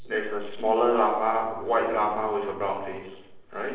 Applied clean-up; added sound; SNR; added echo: neural separator model SepFormer DNS4.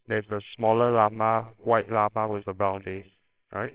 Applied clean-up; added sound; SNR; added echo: neural separator model SepFormer WHAMR!.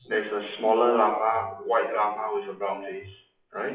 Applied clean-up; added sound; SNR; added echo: classical method WPE with log-MMSE.